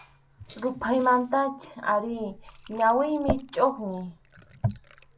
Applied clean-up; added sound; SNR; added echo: none; Fill (with liquid) / Glass; 13 dB; none.